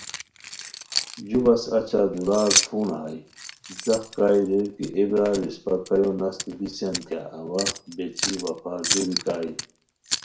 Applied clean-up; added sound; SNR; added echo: none; Keys jangling; 6 dB; reverberation time 0.4 s.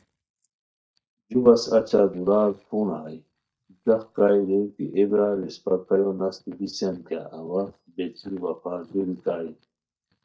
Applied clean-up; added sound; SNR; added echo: neural mask model DeepFilterNet 3.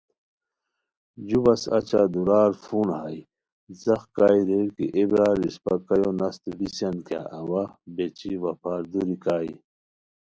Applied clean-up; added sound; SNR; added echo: none; none; none; none.